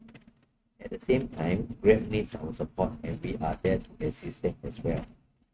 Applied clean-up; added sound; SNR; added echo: neural mask model RNNoise.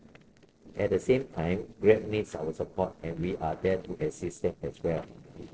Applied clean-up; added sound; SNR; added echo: neural separator model SepFormer DNS4.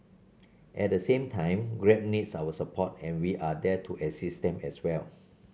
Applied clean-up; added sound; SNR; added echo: none; none; none; none.